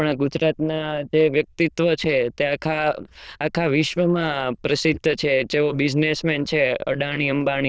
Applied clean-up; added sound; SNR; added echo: neural diffusion model UNIVERSE++.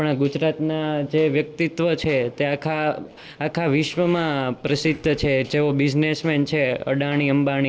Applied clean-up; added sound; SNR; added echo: neural separator model SepFormer DNS4.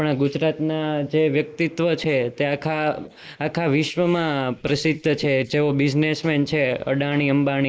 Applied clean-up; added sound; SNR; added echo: neural mask model Resemble Enhance denoiser.